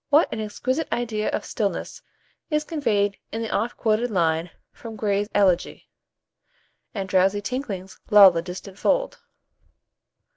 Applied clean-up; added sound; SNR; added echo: none; none; none; none.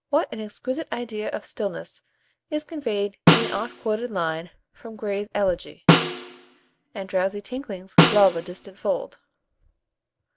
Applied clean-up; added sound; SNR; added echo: none; Snare drum; -3 dB; none.